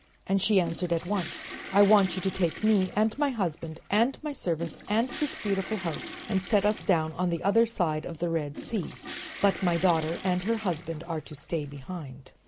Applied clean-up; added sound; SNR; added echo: none; Toilet flush / Water; 15 dB; none.